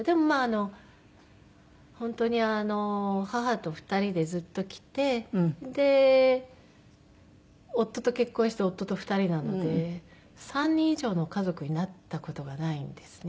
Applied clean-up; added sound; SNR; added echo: none; none; none; none.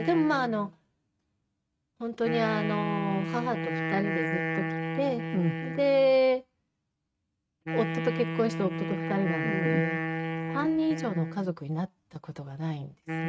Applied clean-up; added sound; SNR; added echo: neural mask model RNNoise.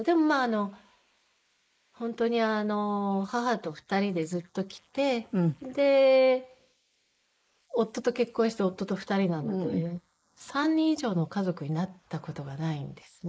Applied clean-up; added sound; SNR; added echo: neural mask model Resemble Enhance denoiser.